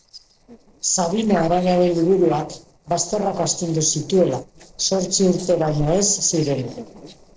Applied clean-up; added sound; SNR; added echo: neural separator model SepFormer DNS4.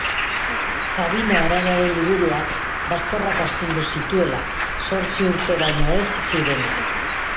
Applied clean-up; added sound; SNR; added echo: none; Bird; 0 dB; reverberation time 0.8 s.